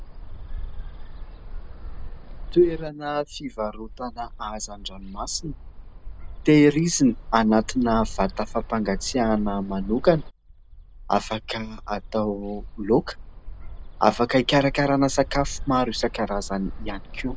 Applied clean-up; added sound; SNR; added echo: none; Bird; 10 dB; none.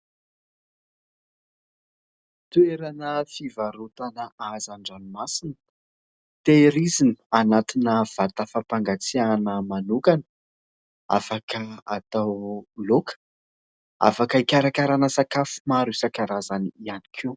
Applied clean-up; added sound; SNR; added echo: none; none; none; none.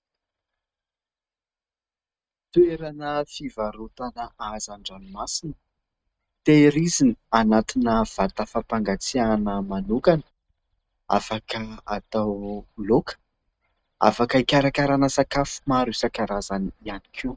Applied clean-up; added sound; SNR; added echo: neural mask model RNNoise.